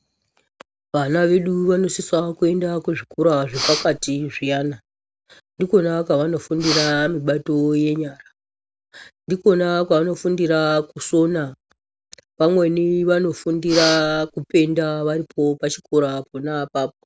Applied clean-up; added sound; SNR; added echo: none; Breathing; 7 dB; none.